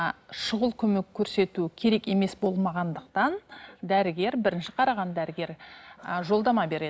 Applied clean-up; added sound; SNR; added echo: none; none; none; none.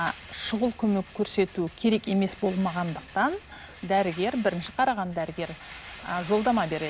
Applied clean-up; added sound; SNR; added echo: none; Rattle; 15 dB; none.